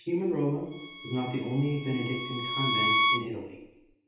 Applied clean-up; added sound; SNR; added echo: none; Bowed string instrument; 0 dB; reverberation time 0.8 s.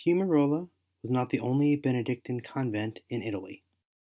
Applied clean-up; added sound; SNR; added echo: none; none; none; none.